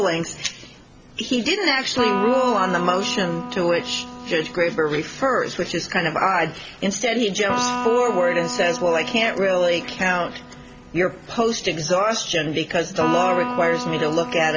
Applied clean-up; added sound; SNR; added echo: none; Electric guitar; 9 dB; none.